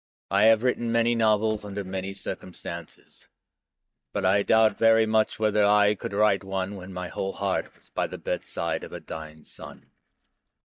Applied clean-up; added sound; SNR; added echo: neural mask model DeepFilterNet 3.